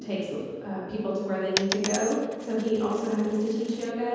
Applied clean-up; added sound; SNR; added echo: none; Coin (dropping); 8 dB; reverberation time 1.2 s.